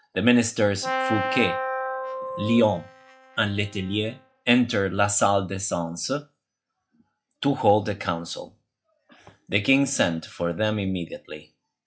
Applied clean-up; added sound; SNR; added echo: classical method log-MMSE.